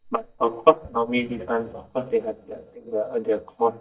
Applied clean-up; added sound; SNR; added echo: neural mask model DeepFilterNet 3.